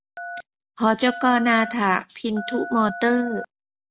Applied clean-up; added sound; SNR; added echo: none; Telephone; 13 dB; none.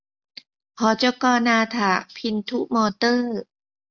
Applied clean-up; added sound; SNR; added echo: none; none; none; none.